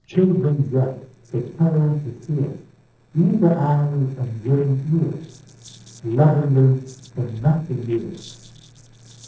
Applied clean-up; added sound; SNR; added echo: neural separator model SepFormer DNS4.